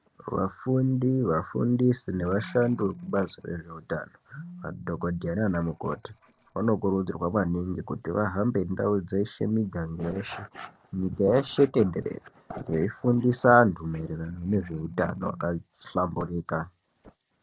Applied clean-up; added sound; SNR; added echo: neural separator model SepFormer DNS4.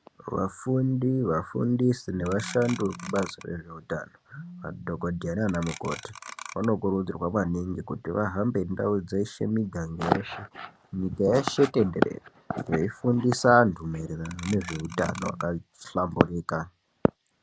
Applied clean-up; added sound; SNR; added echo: none; Telephone + Clock; 13 dB; none.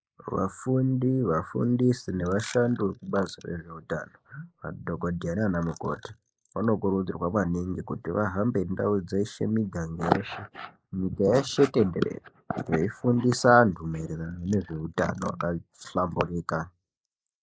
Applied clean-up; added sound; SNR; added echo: neural mask model Resemble Enhance denoiser.